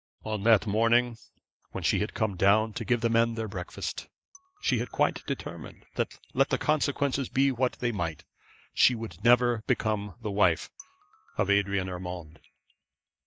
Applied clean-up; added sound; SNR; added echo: neural mask model DeepFilterNet 3.